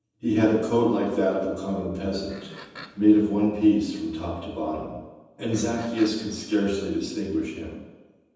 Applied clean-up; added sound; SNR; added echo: none; Livestock, farm animals, working animals; 20 dB; reverberation time 1.1 s.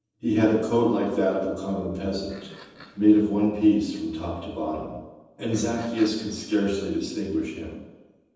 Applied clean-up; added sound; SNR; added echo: neural separator model SepFormer DNS4.